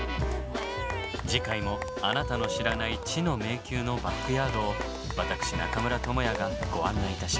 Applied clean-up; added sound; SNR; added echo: none; Applause / Cheering / Clapping; 11 dB; none.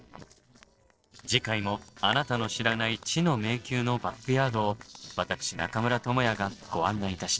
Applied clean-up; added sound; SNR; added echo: neural separator model SepFormer DNS4.